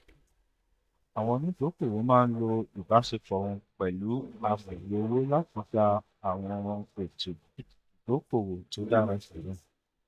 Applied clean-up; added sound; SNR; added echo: neural mask model DeepFilterNet 3.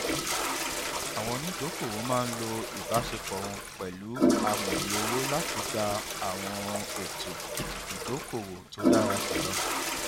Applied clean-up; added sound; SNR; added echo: none; Toilet flush; -4 dB; none.